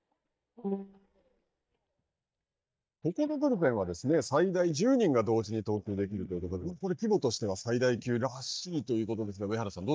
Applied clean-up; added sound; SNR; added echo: neural mask model DeepFilterNet 3.